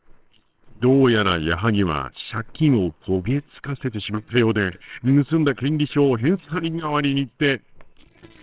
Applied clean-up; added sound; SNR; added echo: neural separator model SepFormer WHAMR!.